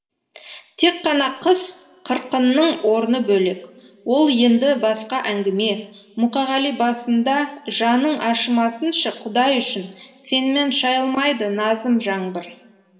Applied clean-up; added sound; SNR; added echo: none; none; none; reverberation time 2.3 s.